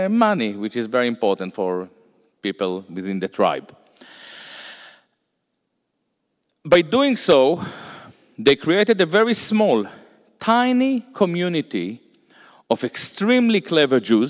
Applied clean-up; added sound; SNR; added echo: none; none; none; none.